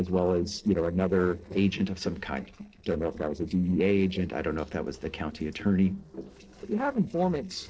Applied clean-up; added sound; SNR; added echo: neural separator model SepFormer DNS4.